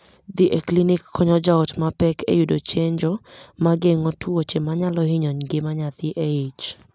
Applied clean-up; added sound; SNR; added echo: none; none; none; none.